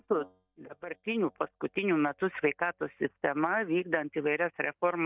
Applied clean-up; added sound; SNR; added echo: neural mask model DeepFilterNet 3.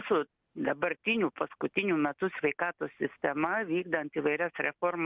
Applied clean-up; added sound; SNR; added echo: none; none; none; none.